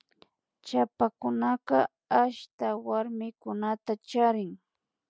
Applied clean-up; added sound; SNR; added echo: none; none; none; none.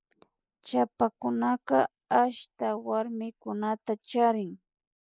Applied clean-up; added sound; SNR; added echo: neural mask model Resemble Enhance denoiser.